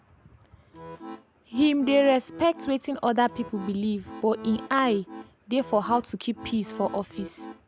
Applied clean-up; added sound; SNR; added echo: none; Accordion; 15 dB; none.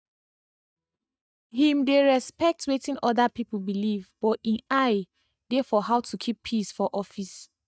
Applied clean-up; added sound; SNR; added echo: neural mask model DeepFilterNet 3.